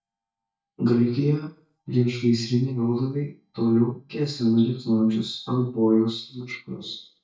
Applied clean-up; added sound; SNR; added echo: neural mask model DeepFilterNet 3.